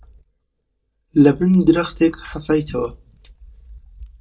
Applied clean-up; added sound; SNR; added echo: neural mask model DeepFilterNet 3.